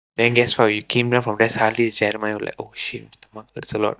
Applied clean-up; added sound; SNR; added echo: neural mask model DeepFilterNet 3.